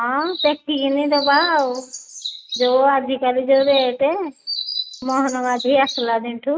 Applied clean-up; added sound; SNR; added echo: neural mask model RNNoise.